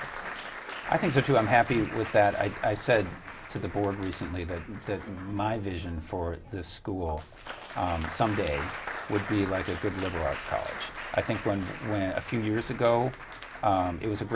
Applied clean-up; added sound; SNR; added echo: none; Applause; 11 dB; none.